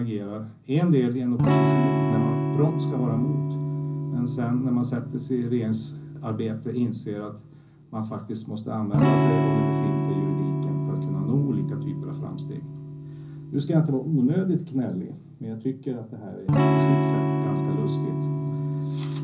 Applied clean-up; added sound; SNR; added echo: none; Electric guitar / Strum; -1 dB; reverberation time 0.5 s.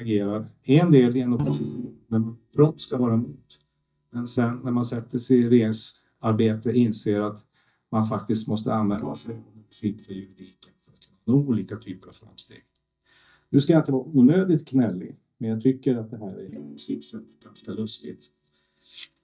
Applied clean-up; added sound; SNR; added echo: neural mask model DeepFilterNet 3.